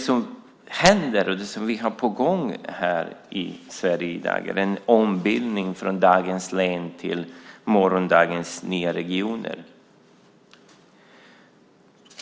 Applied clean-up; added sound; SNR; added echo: none; none; none; none.